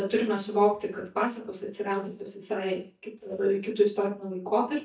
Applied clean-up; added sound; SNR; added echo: neural mask model DeepFilterNet 3.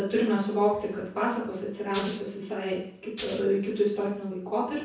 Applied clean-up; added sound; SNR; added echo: none; Rattle (instrument); 13 dB; reverberation time 0.6 s.